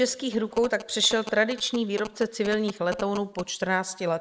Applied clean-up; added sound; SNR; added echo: neural mask model Resemble Enhance denoiser.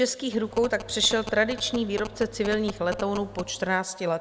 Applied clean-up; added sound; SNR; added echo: none; Telephone; 13 dB; none.